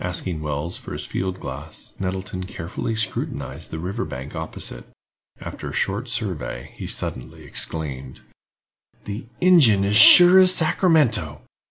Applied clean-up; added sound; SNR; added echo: none; none; none; none.